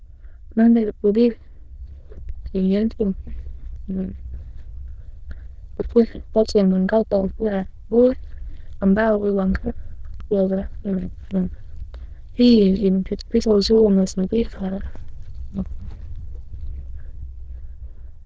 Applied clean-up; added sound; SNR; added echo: neural diffusion model UNIVERSE++.